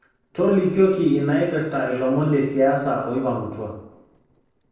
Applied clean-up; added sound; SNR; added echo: neural separator model SepFormer DNS4.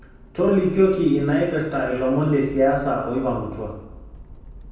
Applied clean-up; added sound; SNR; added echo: none; Accelerating, revving, vroom; 19 dB; reverberation time 0.9 s.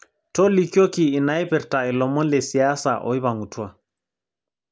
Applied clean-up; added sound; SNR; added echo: none; none; none; none.